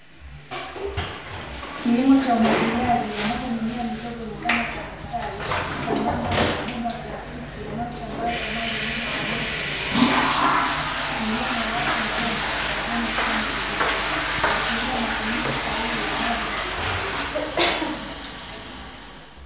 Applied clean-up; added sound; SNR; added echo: none; Toilet flush / Water; -3 dB; reverberation time 0.5 s.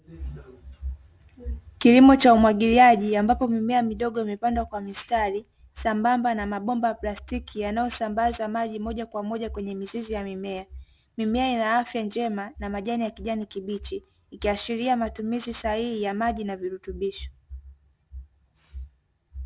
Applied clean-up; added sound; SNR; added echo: none; none; none; none.